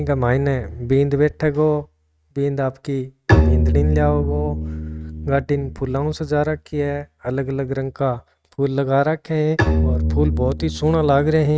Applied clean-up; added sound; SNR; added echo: neural mask model RNNoise.